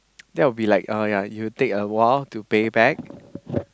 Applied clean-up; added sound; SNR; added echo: none; none; none; none.